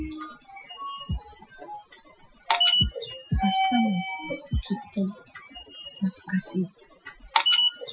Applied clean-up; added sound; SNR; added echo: classical method Wiener filter.